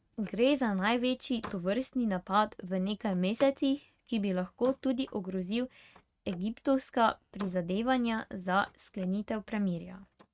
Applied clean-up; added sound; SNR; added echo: neural mask model RNNoise.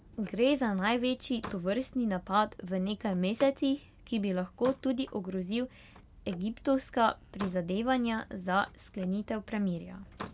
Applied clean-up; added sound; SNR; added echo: none; Slam; 20 dB; none.